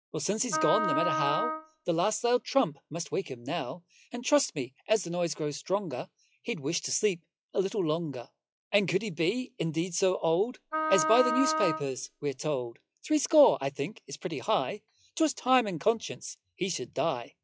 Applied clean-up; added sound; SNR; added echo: classical method log-MMSE.